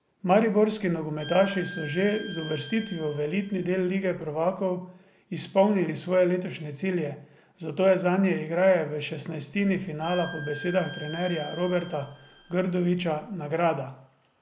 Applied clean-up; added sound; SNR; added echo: none; Bowed string instrument; 16 dB; none.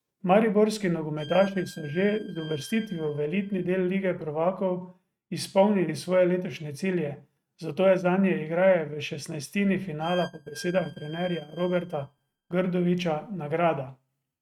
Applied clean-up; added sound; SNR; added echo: neural mask model RNNoise.